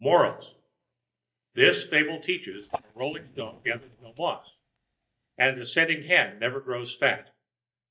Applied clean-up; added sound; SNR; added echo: neural mask model DeepFilterNet 3.